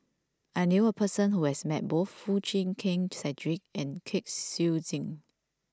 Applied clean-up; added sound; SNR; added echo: none; none; none; none.